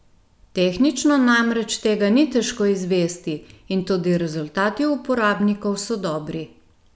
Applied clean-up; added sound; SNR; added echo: none; none; none; none.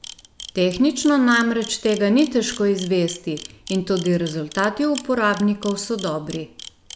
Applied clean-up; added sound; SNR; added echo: none; Camera; 18 dB; none.